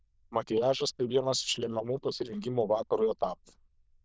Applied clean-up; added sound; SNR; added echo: neural diffusion model UNIVERSE++.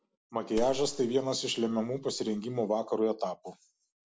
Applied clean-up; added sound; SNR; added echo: none; Gunshot, gunfire; 12 dB; none.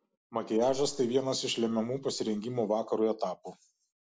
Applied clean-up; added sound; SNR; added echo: neural mask model Resemble Enhance denoiser.